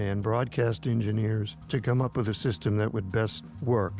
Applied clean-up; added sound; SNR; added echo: none; none; none; none.